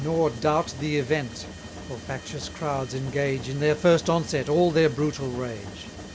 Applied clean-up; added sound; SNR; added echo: none; Mechanisms; 14 dB; none.